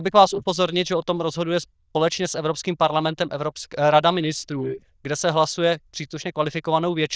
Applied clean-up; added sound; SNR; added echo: neural diffusion model UNIVERSE++.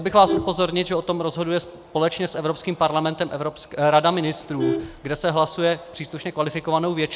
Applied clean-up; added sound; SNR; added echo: none; Vehicle horn, car horn, honking; 12 dB; none.